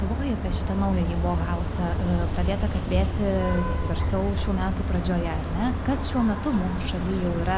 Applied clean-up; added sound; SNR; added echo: none; Vehicle horn, car horn, honking; -1 dB; none.